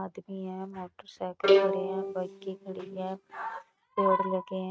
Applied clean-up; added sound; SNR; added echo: neural mask model RNNoise.